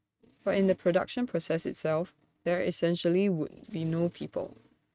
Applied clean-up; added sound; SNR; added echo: neural mask model RNNoise.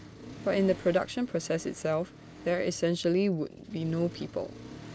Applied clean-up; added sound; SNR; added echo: none; Accelerating, revving, vroom; 16 dB; none.